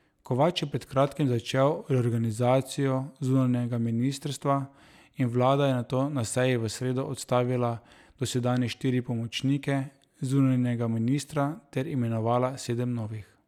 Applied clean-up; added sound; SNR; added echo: none; none; none; none.